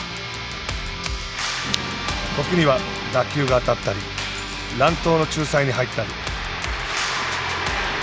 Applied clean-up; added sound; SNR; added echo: none; none; none; none.